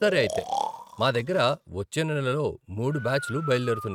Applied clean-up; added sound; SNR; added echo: neural mask model RNNoise.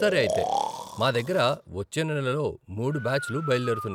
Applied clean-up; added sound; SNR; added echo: none; Breathing; 7 dB; none.